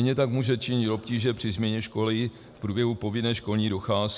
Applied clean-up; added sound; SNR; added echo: none; none; none; none.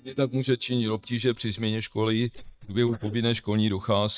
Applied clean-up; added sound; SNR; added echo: neural mask model DeepFilterNet 3.